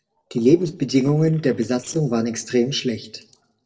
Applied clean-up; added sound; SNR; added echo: neural separator model SepFormer DNS4.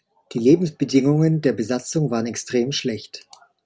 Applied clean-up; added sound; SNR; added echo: none; none; none; none.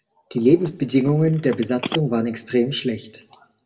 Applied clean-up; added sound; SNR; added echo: none; Telephone; 14 dB; reverberation time 0.5 s.